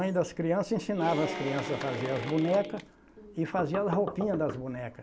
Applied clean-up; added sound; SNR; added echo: none; Applause / Cheering + Knock; 8 dB; none.